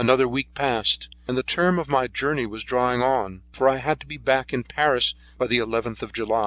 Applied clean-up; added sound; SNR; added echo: none; none; none; none.